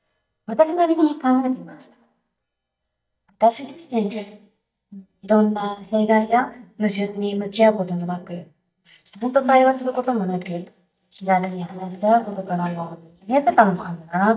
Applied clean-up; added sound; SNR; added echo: neural mask model DeepFilterNet 3.